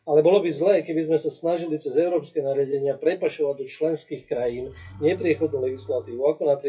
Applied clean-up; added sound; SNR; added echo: classical method WPE with log-MMSE.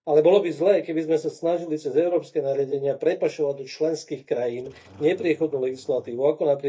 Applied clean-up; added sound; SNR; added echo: neural mask model DeepFilterNet 3.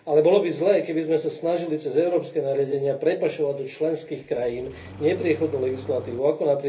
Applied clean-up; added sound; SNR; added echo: none; Engine starting; 18 dB; reverberation time 0.3 s.